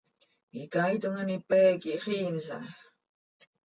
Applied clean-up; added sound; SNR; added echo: none; none; none; none.